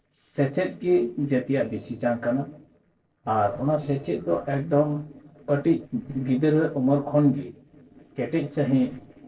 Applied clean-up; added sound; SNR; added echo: neural separator model SepFormer DNS4.